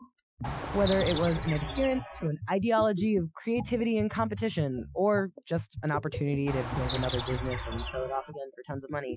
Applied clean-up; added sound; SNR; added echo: classical method Wiener filter.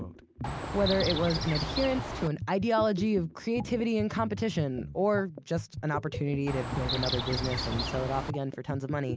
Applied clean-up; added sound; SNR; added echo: none; Chirp, tweet; 4 dB; none.